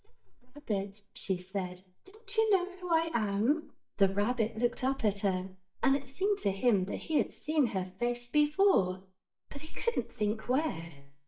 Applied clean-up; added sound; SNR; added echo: neural mask model DeepFilterNet 3.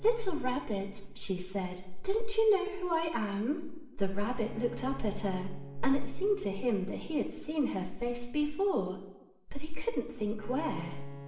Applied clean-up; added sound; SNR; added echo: none; Bowed string instrument; 20 dB; reverberation time 0.8 s.